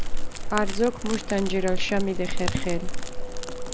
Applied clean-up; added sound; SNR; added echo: none; Crackle; -4 dB; none.